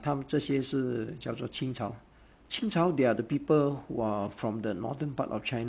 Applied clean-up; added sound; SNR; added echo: none; none; none; none.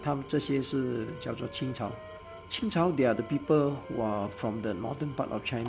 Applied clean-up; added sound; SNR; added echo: none; Engine / Tools + Wind instrument, woodwind instrument; 15 dB; none.